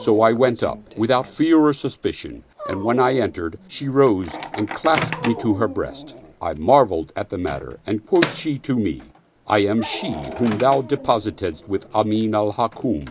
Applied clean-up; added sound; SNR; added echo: none; Microwave oven + Dog; 13 dB; none.